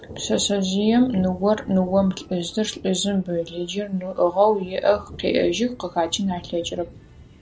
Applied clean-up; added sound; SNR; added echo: none; Thunder; 19 dB; none.